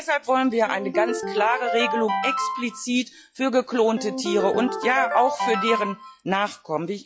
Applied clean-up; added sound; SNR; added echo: classical method log-MMSE.